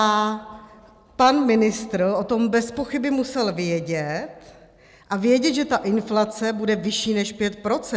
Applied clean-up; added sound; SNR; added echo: none; none; none; none.